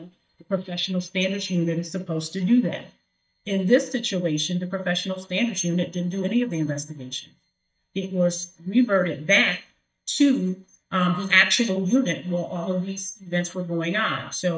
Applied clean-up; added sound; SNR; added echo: neural mask model DeepFilterNet 3.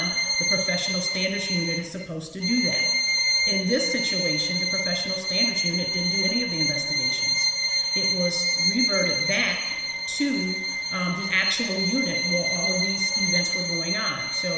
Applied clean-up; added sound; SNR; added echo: none; Bowed string instrument; -3 dB; reverberation time 1.1 s.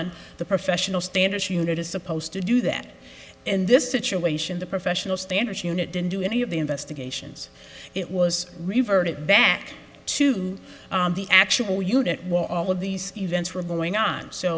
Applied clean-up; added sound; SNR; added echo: none; none; none; none.